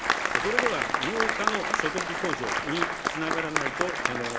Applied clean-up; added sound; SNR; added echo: none; Applause; -5 dB; none.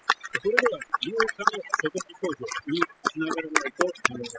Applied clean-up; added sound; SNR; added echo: classical method spectral subtraction.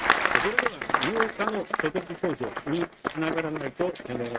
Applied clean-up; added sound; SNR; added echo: neural mask model RNNoise.